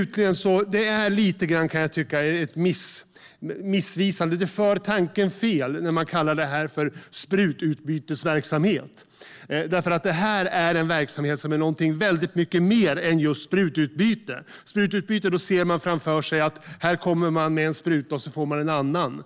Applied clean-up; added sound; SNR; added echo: none; none; none; none.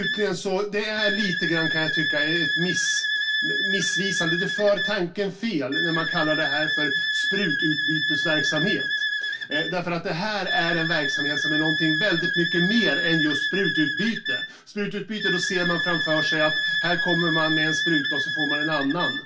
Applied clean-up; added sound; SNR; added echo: none; Wind instrument, woodwind instrument; -1 dB; reverberation time 0.2 s.